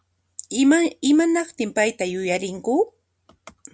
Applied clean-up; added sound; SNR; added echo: none; none; none; none.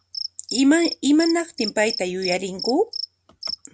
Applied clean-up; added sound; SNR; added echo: none; Cricket; 11 dB; none.